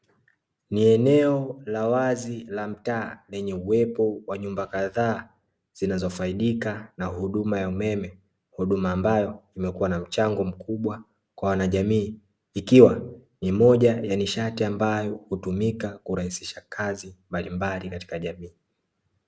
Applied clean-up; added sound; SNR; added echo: none; none; none; none.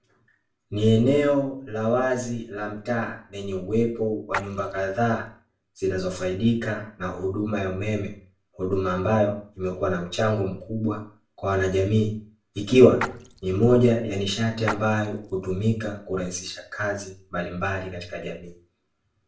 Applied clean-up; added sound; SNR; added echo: none; Splash, splatter; 11 dB; reverberation time 0.3 s.